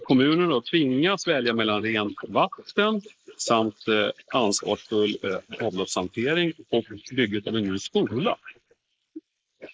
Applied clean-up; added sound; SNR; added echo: neural mask model Resemble Enhance denoiser.